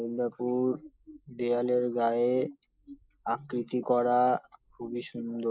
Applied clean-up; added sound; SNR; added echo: neural mask model Resemble Enhance denoiser.